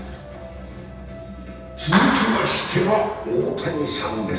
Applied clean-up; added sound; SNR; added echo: none; Clapping; 6 dB; reverberation time 0.9 s.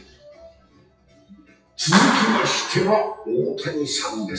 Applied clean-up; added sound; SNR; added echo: classical method WPE with log-MMSE.